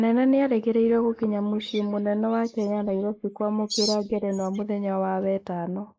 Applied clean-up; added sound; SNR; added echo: neural mask model Resemble Enhance denoiser.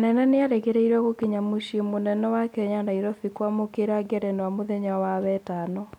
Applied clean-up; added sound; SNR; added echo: none; none; none; none.